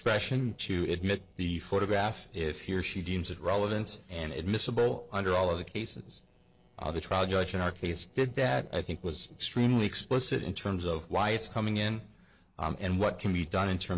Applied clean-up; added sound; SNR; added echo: neural separator model SepFormer DNS4.